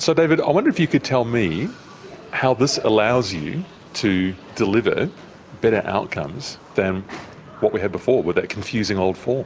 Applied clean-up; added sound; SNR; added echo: none; none; none; none.